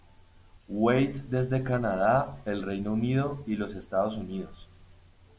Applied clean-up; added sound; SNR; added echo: none; none; none; none.